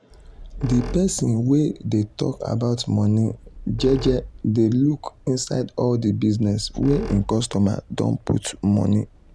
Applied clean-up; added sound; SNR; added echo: none; Squeak; 15 dB; none.